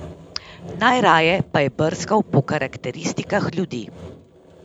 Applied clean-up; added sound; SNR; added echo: none; Sawing; 18 dB; none.